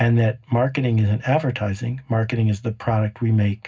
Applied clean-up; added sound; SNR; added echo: none; none; none; reverberation time 0.4 s.